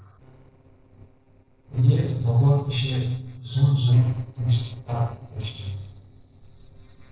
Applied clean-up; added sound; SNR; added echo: neural separator model SepFormer DNS4.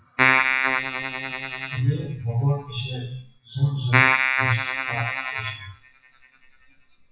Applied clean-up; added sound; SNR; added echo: classical method WPE with log-MMSE.